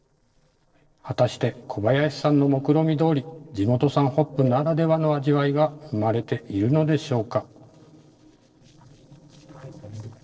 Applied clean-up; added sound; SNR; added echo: neural separator model SepFormer DNS4.